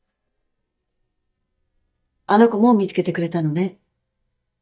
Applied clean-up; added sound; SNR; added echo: neural mask model DeepFilterNet 3.